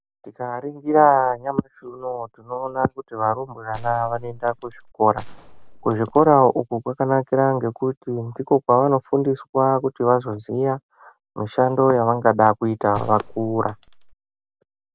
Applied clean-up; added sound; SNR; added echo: none; Gunshot, gunfire; 17 dB; none.